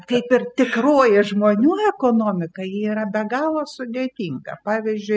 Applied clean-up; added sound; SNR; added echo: classical method spectral subtraction.